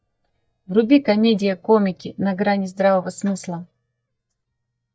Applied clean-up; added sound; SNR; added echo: neural mask model DeepFilterNet 3.